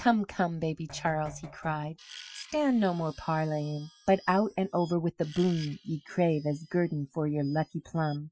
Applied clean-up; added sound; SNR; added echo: classical method Wiener filter.